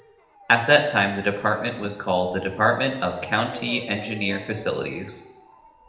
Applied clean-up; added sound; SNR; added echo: none; Motor vehicle (road) / Siren; 19 dB; reverberation time 0.8 s.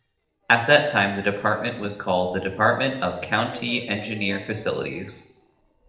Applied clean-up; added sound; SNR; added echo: neural separator model SepFormer DNS4.